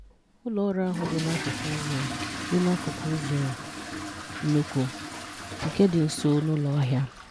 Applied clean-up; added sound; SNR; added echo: none; Fill (with liquid) / Toilet flush; 8 dB; none.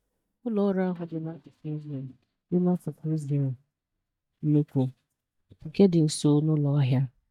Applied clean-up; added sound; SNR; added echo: neural mask model DeepFilterNet 3.